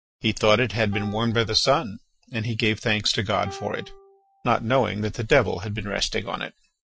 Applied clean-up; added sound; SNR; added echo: classical method Wiener filter.